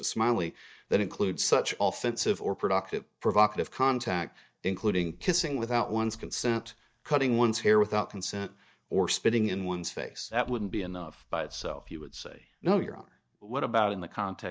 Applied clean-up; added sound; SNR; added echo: neural mask model DeepFilterNet 3.